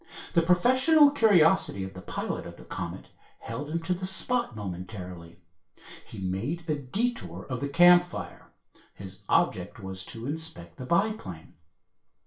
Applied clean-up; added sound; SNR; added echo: none; none; none; reverberation time 0.3 s.